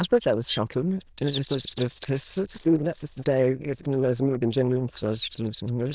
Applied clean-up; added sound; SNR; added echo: neural diffusion model UNIVERSE++.